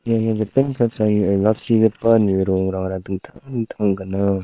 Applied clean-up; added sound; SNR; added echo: neural separator model SepFormer WHAM!.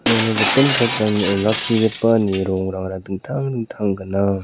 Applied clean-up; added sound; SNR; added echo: none; Shatter; 6 dB; none.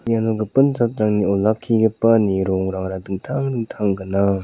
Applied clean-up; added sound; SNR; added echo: none; none; none; none.